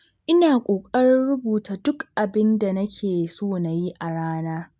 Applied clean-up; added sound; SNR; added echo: none; none; none; none.